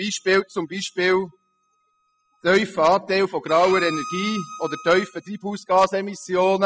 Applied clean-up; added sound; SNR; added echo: classical method spectral subtraction.